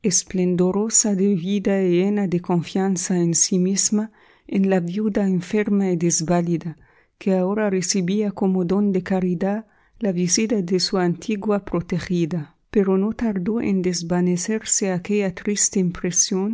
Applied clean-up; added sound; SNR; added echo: none; none; none; none.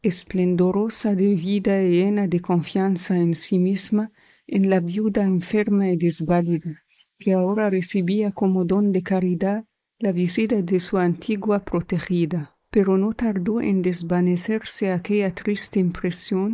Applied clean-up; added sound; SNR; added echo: neural mask model Resemble Enhance denoiser.